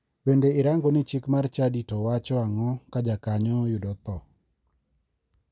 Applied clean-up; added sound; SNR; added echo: none; none; none; none.